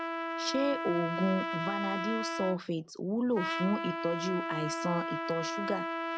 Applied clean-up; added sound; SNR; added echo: none; Trumpet; 2 dB; none.